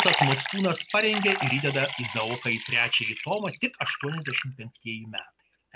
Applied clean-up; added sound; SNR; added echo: none; Liquid; 3 dB; none.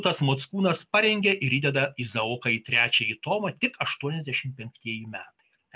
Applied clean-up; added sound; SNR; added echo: none; none; none; none.